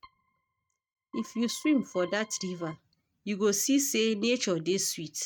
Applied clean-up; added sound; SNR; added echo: neural mask model RNNoise.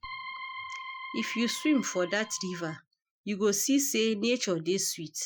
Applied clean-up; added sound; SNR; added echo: classical method Wiener filter.